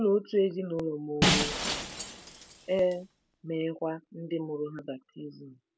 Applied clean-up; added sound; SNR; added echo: none; Shatter; 1 dB; none.